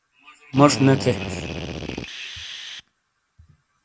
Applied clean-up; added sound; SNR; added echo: none; Drill; 8 dB; none.